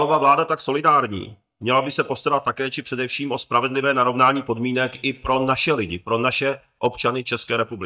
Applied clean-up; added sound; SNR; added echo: neural mask model DeepFilterNet 3.